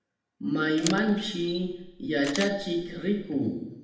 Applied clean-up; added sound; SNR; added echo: none; Camera; 12 dB; reverberation time 0.8 s.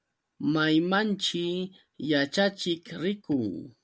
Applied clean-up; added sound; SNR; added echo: none; none; none; none.